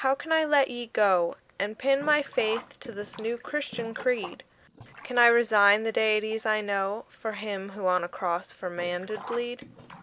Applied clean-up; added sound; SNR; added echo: none; Sink (filling or washing); 19 dB; none.